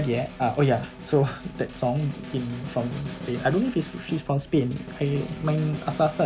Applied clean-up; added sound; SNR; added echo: none; Snare drum; 13 dB; none.